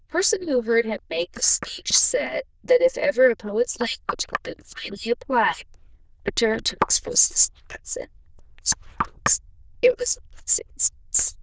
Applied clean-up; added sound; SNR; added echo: neural diffusion model UNIVERSE++.